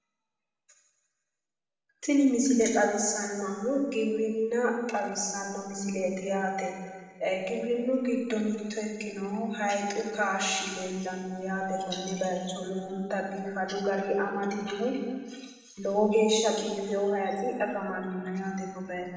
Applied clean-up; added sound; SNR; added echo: none; none; none; reverberation time 1.5 s.